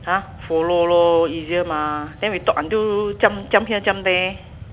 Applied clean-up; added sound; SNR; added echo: none; Mechanisms; 19 dB; none.